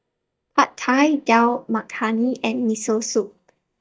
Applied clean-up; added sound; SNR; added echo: neural mask model DeepFilterNet 3.